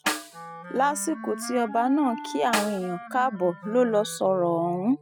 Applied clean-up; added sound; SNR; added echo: classical method spectral subtraction.